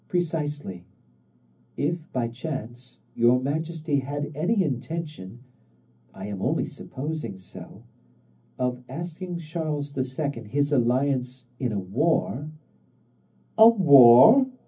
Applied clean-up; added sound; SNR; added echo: none; none; none; reverberation time 0.3 s.